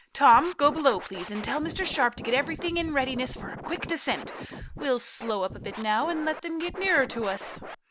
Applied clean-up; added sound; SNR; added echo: none; Scratching (performance technique); 13 dB; none.